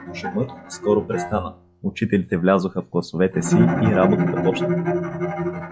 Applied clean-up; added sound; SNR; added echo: classical method log-MMSE.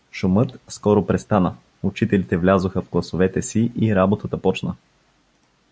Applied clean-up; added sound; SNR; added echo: none; none; none; none.